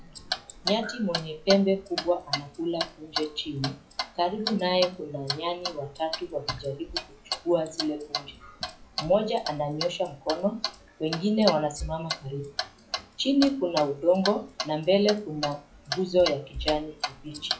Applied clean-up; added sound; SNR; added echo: classical method WPE with log-MMSE.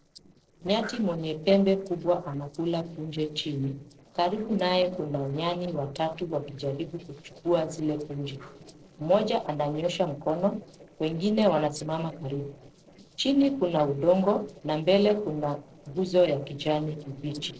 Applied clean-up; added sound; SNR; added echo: neural separator model SepFormer DNS4.